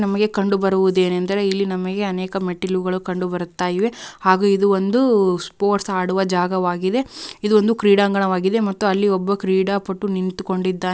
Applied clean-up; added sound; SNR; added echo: none; none; none; none.